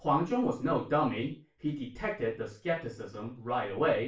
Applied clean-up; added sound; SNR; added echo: none; none; none; reverberation time 0.3 s.